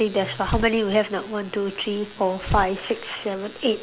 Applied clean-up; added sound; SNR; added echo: none; Tearing; 10 dB; none.